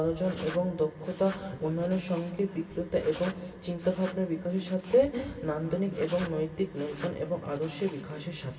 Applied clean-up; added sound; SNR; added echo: none; Writing; 16 dB; reverberation time 2.2 s.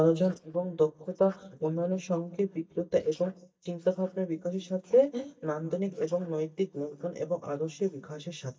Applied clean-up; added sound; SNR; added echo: neural mask model DeepFilterNet 3.